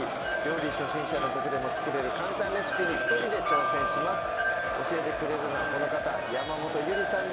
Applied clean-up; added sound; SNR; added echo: none; Crowd + Wind chime; -3 dB; none.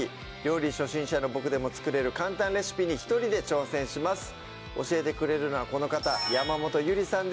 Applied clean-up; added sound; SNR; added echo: none; none; none; none.